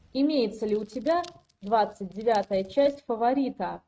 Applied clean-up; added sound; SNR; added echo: neural mask model RNNoise.